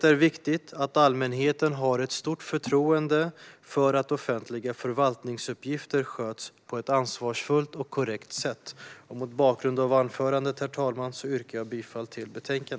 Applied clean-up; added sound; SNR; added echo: none; none; none; none.